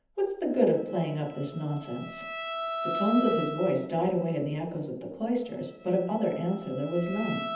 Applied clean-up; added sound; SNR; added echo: none; Bowed string instrument; 9 dB; reverberation time 0.8 s.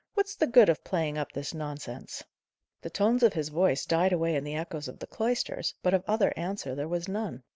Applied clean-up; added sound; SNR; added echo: none; none; none; none.